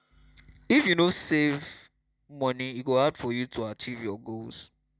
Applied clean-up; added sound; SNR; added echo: none; none; none; none.